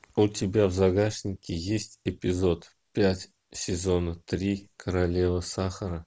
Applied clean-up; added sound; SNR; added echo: none; none; none; none.